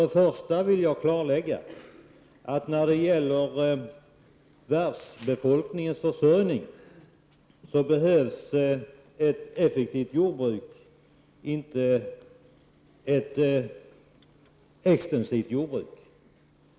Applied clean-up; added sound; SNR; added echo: none; none; none; none.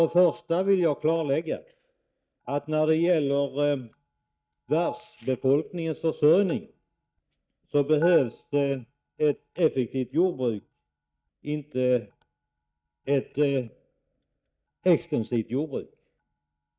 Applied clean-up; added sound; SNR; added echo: neural mask model DeepFilterNet 3.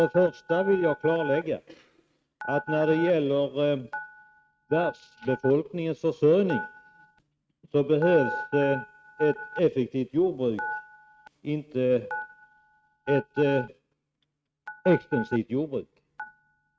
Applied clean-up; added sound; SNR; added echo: neural mask model RNNoise.